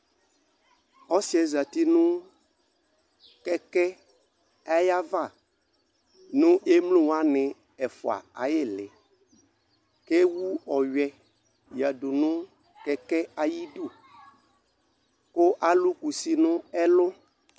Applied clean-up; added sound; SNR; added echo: none; none; none; none.